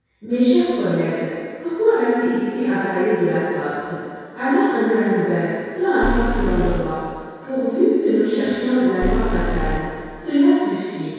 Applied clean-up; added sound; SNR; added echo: none; Alarm; 4 dB; reverberation time 2.0 s.